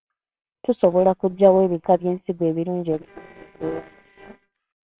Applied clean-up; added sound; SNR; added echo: neural separator model SepFormer WHAMR!.